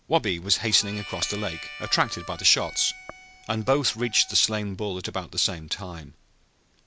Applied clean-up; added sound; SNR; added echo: none; Harmonica; 14 dB; none.